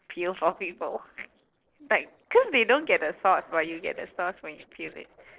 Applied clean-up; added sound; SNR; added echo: neural separator model SepFormer DNS4.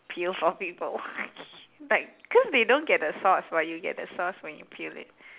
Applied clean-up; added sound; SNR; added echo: none; none; none; none.